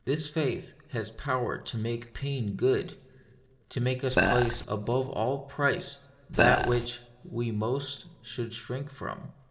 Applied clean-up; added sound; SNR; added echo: none; Burping, eructation; -4 dB; reverberation time 1.5 s.